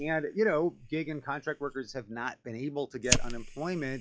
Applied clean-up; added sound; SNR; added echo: classical method log-MMSE.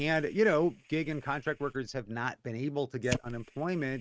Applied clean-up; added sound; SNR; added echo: neural mask model RNNoise.